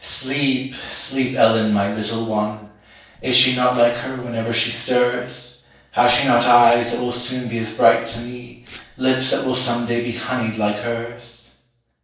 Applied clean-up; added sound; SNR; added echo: neural separator model SepFormer DNS4.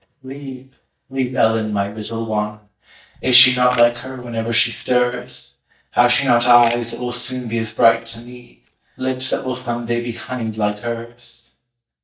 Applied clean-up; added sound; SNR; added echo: neural mask model DeepFilterNet 3.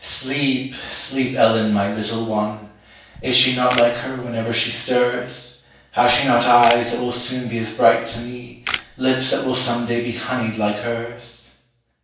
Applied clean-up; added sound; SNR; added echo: none; Camera; 11 dB; reverberation time 0.7 s.